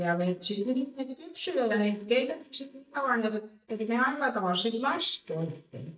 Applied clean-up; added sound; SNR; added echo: neural mask model DeepFilterNet 3.